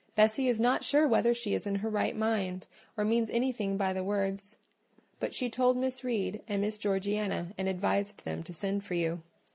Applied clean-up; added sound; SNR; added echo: none; none; none; none.